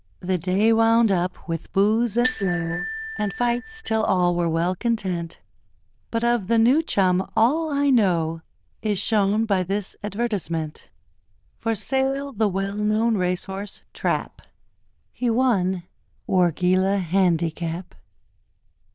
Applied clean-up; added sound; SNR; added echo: neural diffusion model UNIVERSE++.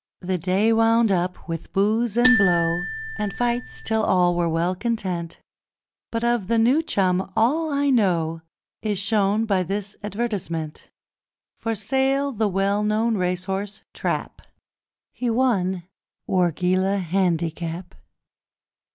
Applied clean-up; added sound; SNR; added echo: none; Marimba, xylophone; 2 dB; none.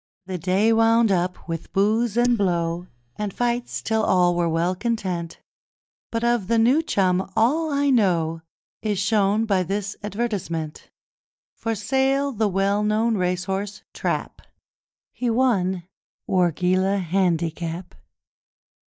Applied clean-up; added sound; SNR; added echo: neural mask model DeepFilterNet 3.